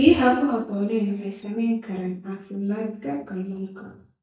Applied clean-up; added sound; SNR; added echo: neural mask model DeepFilterNet 3.